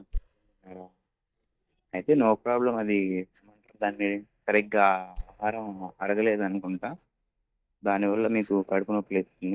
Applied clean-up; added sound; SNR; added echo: neural mask model DeepFilterNet 3.